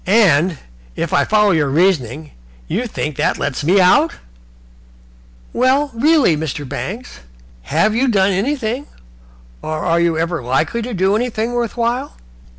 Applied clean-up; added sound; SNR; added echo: none; none; none; none.